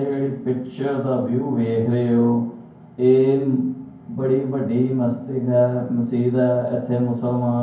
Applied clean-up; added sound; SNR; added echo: none; none; none; reverberation time 0.9 s.